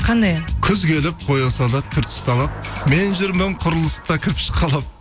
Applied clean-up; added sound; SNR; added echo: none; Traffic noise, roadway noise / Bicycle; 19 dB; none.